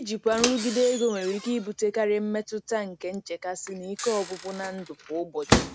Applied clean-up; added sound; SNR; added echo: none; Microwave oven; 5 dB; none.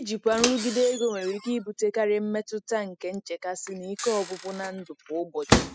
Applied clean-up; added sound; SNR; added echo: classical method spectral subtraction.